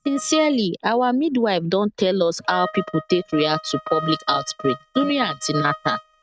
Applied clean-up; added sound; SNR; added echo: neural mask model RNNoise.